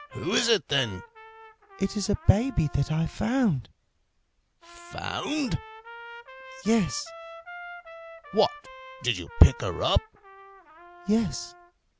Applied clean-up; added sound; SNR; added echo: none; Trumpet; 18 dB; none.